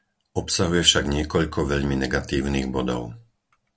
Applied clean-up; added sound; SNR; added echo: none; none; none; none.